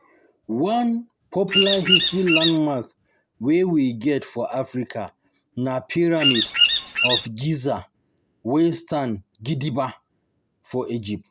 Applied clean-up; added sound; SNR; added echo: none; Bird vocalization, bird call, bird song; -4 dB; none.